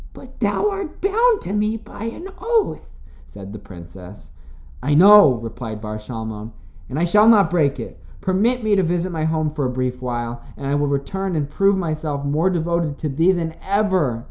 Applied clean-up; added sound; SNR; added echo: none; none; none; none.